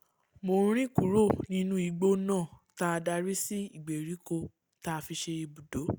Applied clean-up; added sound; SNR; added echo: none; none; none; none.